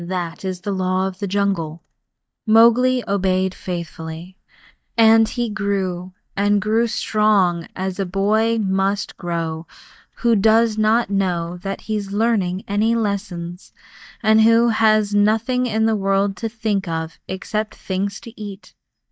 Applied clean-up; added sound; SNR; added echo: neural mask model DeepFilterNet 3.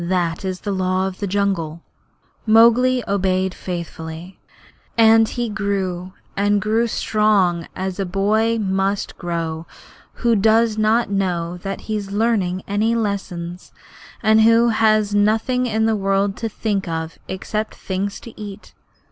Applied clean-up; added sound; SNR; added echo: none; none; none; none.